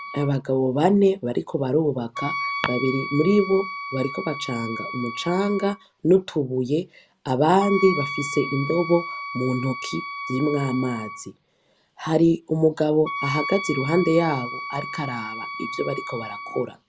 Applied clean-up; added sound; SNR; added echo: none; Wind instrument, woodwind instrument; 10 dB; none.